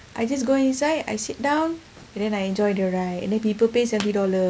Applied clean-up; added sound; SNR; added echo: none; none; none; none.